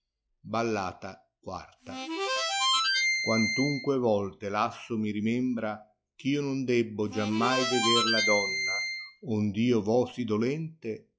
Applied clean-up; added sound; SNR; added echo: classical method log-MMSE.